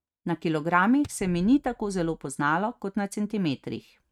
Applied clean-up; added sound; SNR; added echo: neural mask model RNNoise.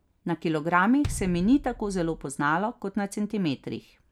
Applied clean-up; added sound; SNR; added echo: none; Bass drum; 12 dB; none.